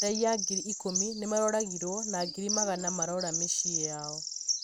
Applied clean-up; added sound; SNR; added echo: neural mask model RNNoise.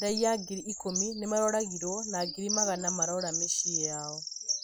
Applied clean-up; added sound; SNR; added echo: classical method Wiener filter.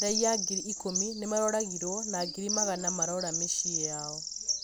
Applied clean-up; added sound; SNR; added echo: none; Bird vocalization, bird call, bird song; 0 dB; none.